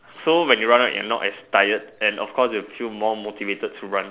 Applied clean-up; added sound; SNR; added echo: none; none; none; none.